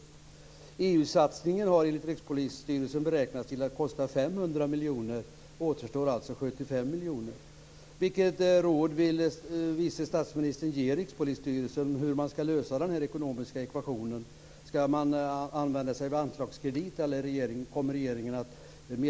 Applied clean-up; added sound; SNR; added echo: none; none; none; none.